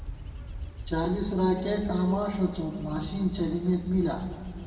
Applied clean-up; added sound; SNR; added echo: none; Wind / Bird / Insect; 11 dB; reverberation time 2.0 s.